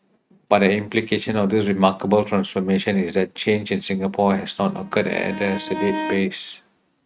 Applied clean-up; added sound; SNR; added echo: neural mask model RNNoise.